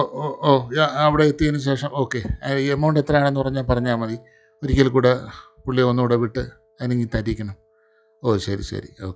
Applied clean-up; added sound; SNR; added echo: classical method log-MMSE.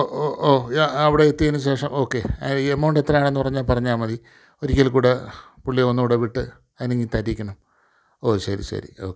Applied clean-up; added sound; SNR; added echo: none; none; none; none.